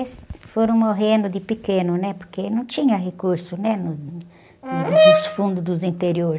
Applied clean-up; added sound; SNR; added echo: none; Brass instrument; -3 dB; none.